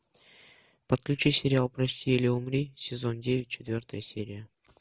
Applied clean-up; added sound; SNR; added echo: none; none; none; none.